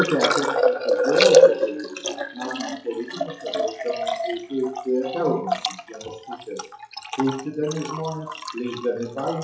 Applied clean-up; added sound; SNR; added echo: classical method WPE with log-MMSE.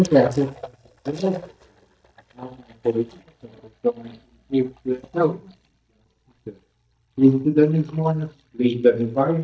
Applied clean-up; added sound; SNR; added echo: neural mask model DeepFilterNet 3.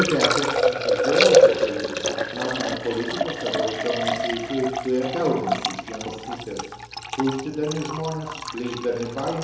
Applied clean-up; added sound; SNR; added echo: none; Liquid; -3 dB; reverberation time 1.0 s.